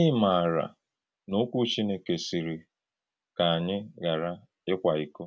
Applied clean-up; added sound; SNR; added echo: none; none; none; none.